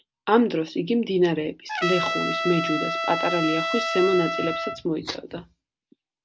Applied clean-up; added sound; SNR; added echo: none; Trumpet; 2 dB; none.